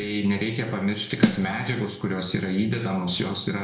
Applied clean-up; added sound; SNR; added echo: none; Snare drum; 4 dB; reverberation time 0.8 s.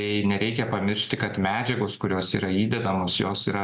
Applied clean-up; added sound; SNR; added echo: none; none; none; none.